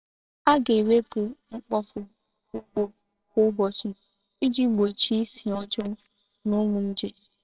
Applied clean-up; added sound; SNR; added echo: neural separator model SepFormer WHAMR!.